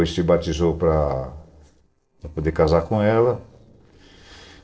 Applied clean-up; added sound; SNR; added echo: neural separator model SepFormer DNS4.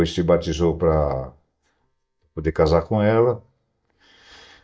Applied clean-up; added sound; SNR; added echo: neural mask model DeepFilterNet 3.